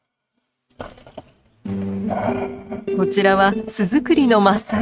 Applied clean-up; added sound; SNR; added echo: neural mask model RNNoise.